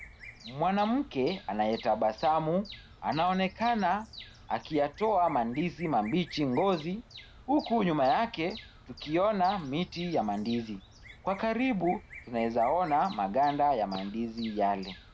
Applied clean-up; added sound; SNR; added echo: none; Bird vocalization, bird call, bird song; 19 dB; none.